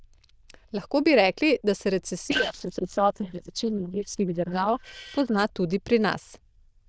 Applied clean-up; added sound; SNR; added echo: neural diffusion model UNIVERSE++.